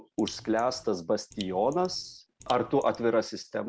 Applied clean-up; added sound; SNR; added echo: none; Raindrop; 19 dB; none.